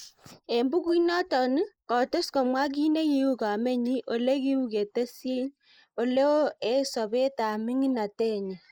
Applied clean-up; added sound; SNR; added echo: neural mask model Resemble Enhance denoiser.